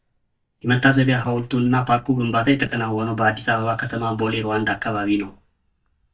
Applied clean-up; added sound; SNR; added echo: neural mask model DeepFilterNet 3.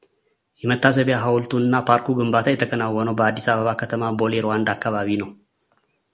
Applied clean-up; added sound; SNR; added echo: none; none; none; none.